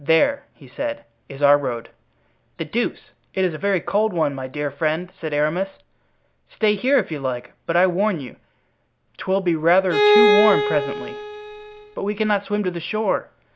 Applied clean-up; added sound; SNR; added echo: none; Bowed string instrument; -3 dB; none.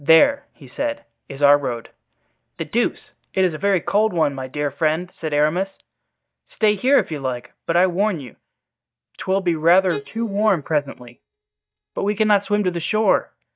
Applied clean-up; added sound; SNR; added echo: neural mask model DeepFilterNet 3.